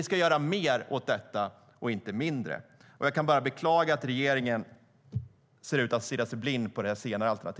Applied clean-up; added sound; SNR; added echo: none; none; none; none.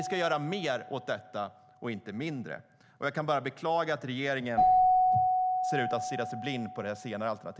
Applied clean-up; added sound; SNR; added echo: none; Keyboard (musical); -2 dB; none.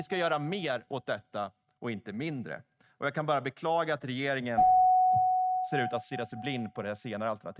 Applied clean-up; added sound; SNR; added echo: neural mask model RNNoise.